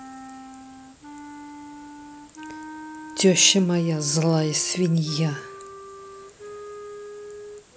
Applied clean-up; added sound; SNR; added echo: none; Wind instrument, woodwind instrument; 15 dB; none.